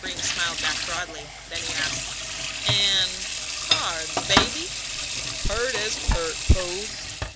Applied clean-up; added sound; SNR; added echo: none; Sink (filling or washing) / Water tap, faucet; 1 dB; none.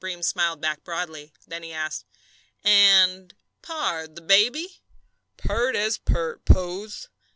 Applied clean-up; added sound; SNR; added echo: none; none; none; none.